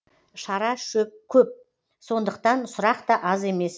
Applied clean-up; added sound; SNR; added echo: none; none; none; none.